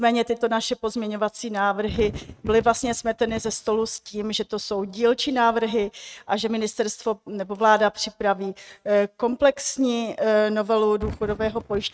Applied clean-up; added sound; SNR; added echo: neural mask model RNNoise.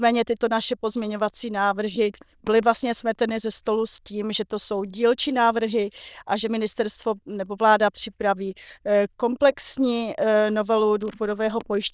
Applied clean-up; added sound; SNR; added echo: neural diffusion model UNIVERSE++.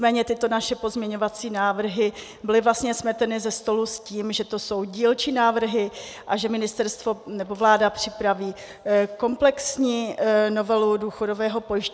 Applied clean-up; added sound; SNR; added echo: none; none; none; none.